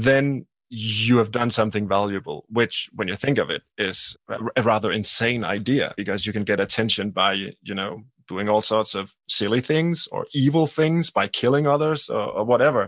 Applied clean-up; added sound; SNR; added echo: none; none; none; none.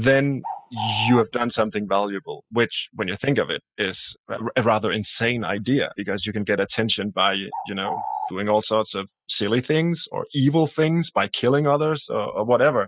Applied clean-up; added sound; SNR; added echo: classical method spectral subtraction.